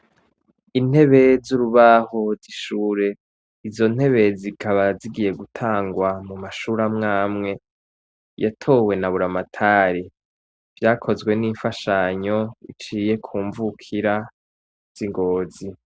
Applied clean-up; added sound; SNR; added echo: none; none; none; none.